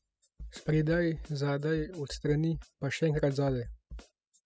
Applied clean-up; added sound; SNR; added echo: classical method spectral subtraction.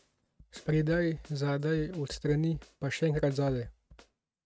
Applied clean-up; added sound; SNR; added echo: neural mask model RNNoise.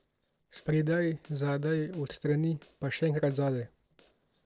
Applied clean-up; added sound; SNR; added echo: neural separator model SepFormer DNS4.